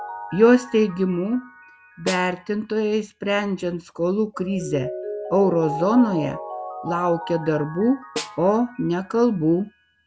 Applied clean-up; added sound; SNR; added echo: none; Snare drum + Mallet percussion; 13 dB; none.